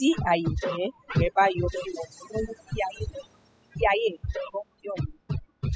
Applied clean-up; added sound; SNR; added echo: classical method spectral subtraction.